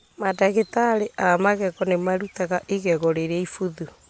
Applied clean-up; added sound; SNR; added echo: none; none; none; none.